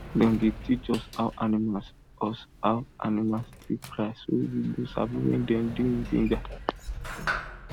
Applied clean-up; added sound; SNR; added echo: none; Sliding door; 11 dB; none.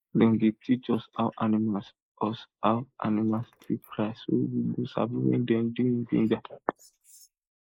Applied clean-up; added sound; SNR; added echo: neural mask model Resemble Enhance denoiser.